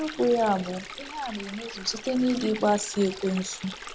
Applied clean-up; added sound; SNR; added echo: none; Stream; 13 dB; none.